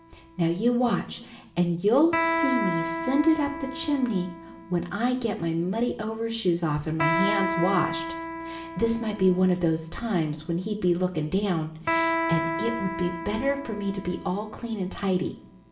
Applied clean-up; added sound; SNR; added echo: none; Electric guitar; 6 dB; reverberation time 0.6 s.